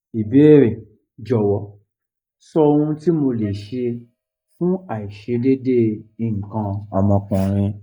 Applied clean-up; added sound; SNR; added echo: neural mask model DeepFilterNet 3.